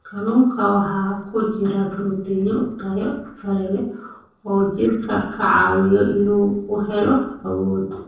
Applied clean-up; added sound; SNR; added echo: neural separator model SepFormer DNS4.